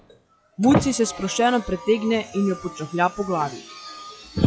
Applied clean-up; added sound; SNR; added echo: classical method log-MMSE.